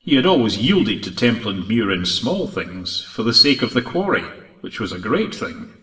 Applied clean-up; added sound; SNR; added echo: none; none; none; reverberation time 0.9 s.